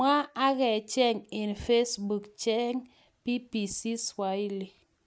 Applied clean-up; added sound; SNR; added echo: none; none; none; none.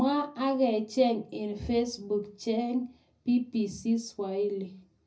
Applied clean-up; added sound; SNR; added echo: none; none; none; reverberation time 0.4 s.